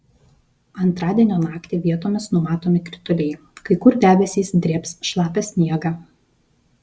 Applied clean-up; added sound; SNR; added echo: none; none; none; none.